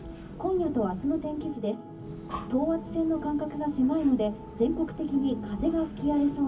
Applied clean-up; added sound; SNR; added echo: none; Breathing; 17 dB; reverberation time 0.3 s.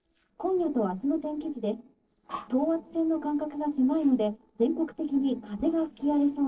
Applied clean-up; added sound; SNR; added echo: neural separator model SepFormer DNS4.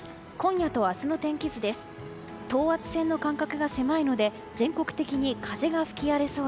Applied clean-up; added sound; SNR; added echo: none; none; none; none.